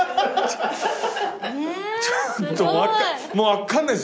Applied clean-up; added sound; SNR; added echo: none; none; none; none.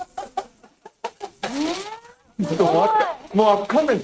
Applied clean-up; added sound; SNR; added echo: neural mask model RNNoise.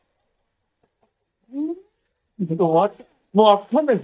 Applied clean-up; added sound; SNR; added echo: neural mask model DeepFilterNet 3.